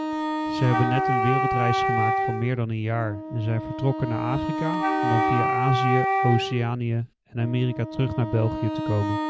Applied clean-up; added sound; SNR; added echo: none; Wind instrument, woodwind instrument + Wind instrument, woodwind instrument; 0 dB; none.